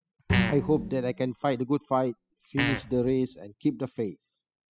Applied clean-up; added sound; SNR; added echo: classical method spectral subtraction.